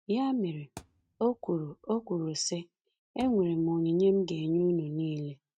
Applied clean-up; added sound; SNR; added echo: neural mask model RNNoise.